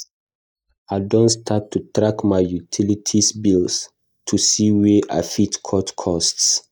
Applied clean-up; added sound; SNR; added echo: neural mask model DeepFilterNet 3.